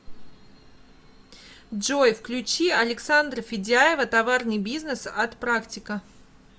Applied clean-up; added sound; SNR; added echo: none; none; none; none.